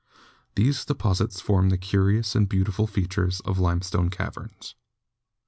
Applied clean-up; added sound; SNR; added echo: none; none; none; none.